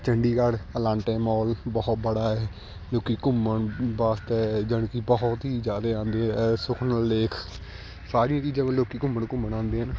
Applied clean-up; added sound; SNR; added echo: none; none; none; none.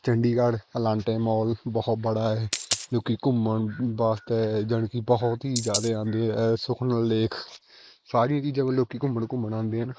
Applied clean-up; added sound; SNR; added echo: neural mask model Resemble Enhance denoiser.